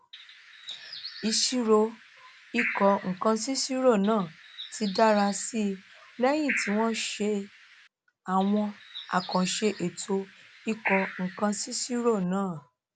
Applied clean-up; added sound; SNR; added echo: none; Bird; 11 dB; none.